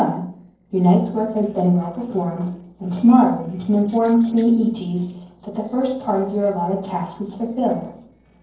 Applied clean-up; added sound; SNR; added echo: neural separator model SepFormer DNS4.